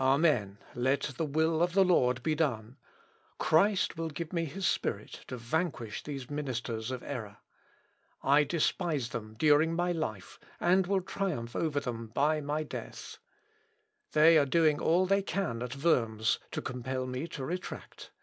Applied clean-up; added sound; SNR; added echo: none; none; none; none.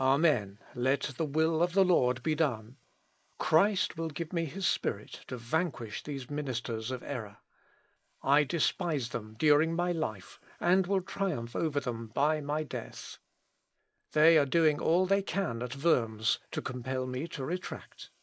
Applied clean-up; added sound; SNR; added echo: neural mask model Resemble Enhance denoiser.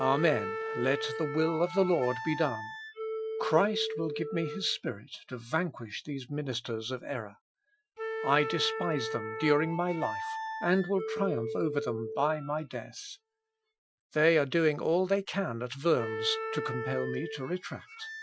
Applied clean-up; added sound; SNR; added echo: classical method Wiener filter.